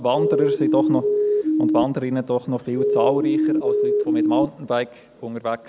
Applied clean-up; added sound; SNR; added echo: none; Siren; -5 dB; none.